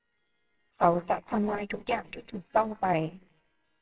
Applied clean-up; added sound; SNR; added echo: neural separator model SepFormer WHAMR!.